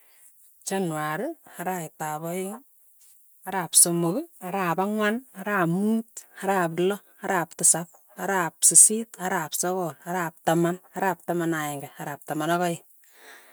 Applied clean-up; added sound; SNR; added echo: none; none; none; none.